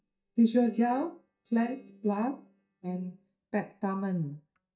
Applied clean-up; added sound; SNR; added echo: neural mask model DeepFilterNet 3.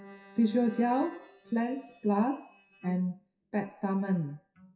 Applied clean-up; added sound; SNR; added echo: classical method WPE with log-MMSE.